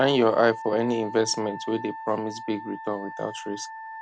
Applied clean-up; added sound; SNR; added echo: none; Wind instrument, woodwind instrument; 12 dB; none.